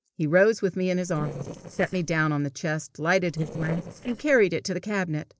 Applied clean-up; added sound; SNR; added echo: neural separator model SepFormer DNS4.